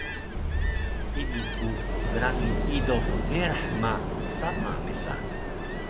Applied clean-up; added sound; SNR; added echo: none; Ocean + Rattle / Engine starting / Car; -4 dB; none.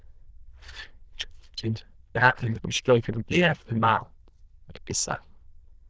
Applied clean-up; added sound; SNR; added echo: neural diffusion model UNIVERSE++.